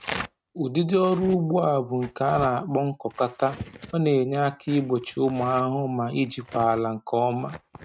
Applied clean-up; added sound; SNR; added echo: neural mask model RNNoise.